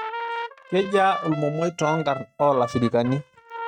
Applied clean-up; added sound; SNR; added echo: neural mask model RNNoise.